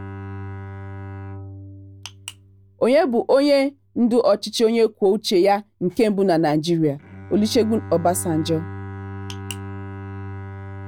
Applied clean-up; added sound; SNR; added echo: none; Bowed string instrument; 14 dB; none.